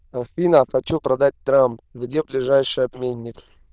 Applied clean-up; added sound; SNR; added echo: neural diffusion model UNIVERSE++.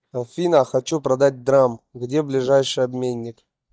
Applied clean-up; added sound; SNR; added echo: neural mask model DeepFilterNet 3.